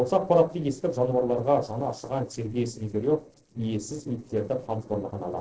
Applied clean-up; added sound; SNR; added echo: neural separator model SepFormer DNS4.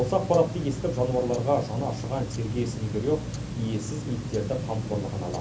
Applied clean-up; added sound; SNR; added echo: none; Tick-tock; 5 dB; reverberation time 0.3 s.